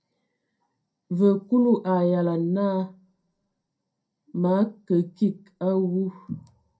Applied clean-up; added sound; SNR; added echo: none; none; none; reverberation time 0.2 s.